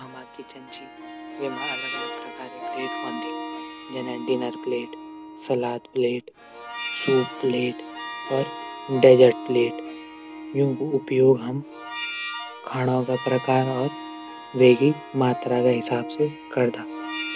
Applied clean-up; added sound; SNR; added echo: none; Harp + Harmonica; 10 dB; none.